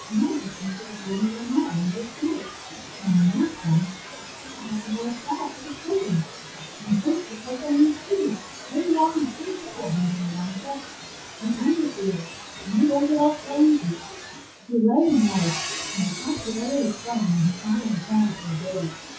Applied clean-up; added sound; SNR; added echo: classical method WPE with log-MMSE.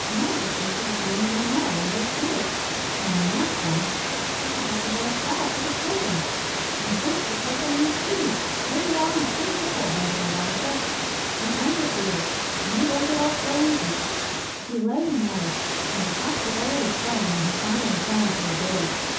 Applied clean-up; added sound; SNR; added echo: none; Water; -1 dB; reverberation time 0.6 s.